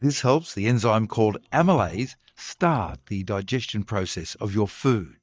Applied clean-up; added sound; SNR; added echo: neural mask model DeepFilterNet 3.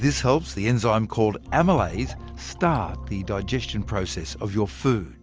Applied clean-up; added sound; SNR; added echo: none; Liquid; 18 dB; none.